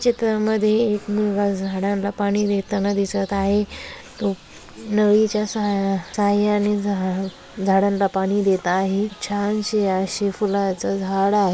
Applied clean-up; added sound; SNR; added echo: none; none; none; none.